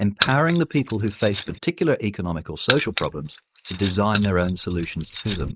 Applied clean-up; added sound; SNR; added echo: neural mask model Resemble Enhance denoiser.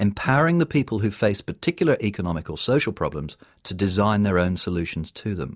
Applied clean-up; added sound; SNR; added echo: none; none; none; none.